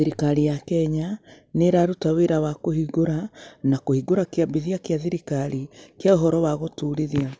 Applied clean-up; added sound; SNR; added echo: none; none; none; none.